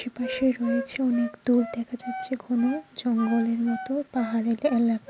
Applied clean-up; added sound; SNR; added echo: none; Wind instrument, woodwind instrument; 13 dB; none.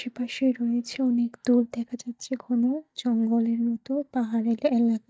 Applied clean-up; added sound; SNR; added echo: neural mask model DeepFilterNet 3.